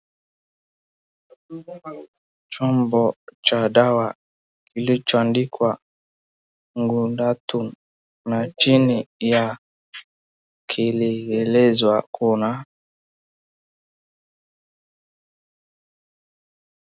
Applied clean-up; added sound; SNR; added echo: none; none; none; none.